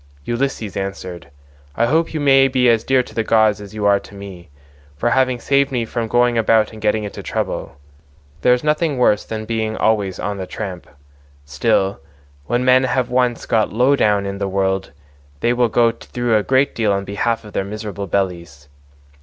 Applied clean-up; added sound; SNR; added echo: none; none; none; none.